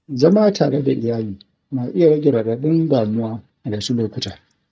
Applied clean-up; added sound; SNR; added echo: neural mask model DeepFilterNet 3.